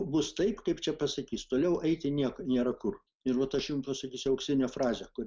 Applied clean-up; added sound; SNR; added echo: none; none; none; none.